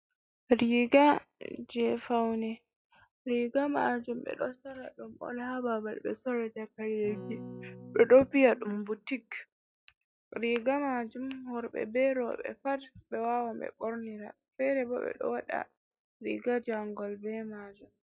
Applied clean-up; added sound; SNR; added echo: classical method log-MMSE.